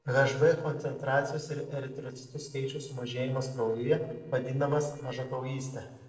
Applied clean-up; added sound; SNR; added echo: neural separator model SepFormer DNS4.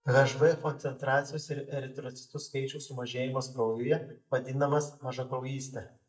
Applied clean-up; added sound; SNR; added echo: neural mask model DeepFilterNet 3.